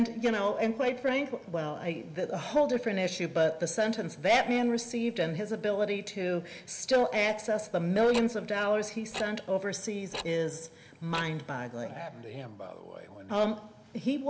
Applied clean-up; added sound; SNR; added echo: none; Tick-tock; 15 dB; reverberation time 0.8 s.